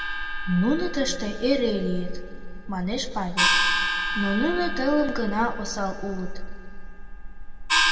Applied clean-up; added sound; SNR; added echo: none; Gong; 0 dB; reverberation time 1.7 s.